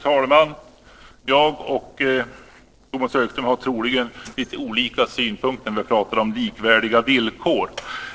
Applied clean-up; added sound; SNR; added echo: neural separator model SepFormer DNS4.